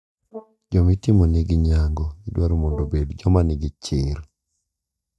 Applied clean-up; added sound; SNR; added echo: neural mask model DeepFilterNet 3.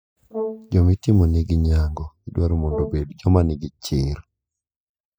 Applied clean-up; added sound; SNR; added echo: classical method spectral subtraction.